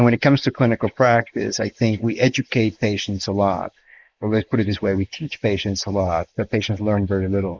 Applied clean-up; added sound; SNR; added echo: neural mask model Resemble Enhance denoiser.